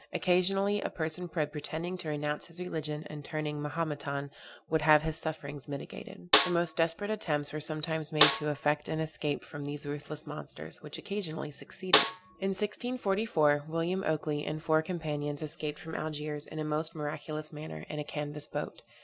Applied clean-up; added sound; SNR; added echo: none; Snare drum; -4 dB; none.